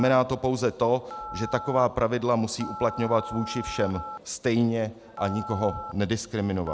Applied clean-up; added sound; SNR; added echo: none; Telephone; 13 dB; none.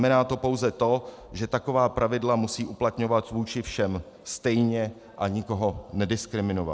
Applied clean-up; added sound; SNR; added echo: none; none; none; none.